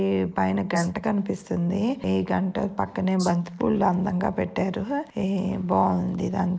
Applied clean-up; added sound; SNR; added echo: neural mask model Resemble Enhance denoiser.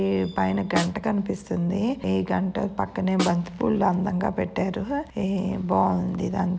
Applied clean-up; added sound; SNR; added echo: none; Snare drum; 10 dB; none.